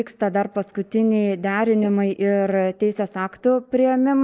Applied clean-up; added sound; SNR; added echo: neural mask model Resemble Enhance denoiser.